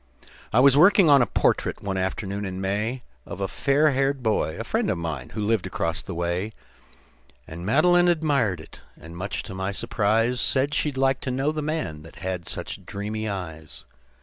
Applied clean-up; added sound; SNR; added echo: none; none; none; none.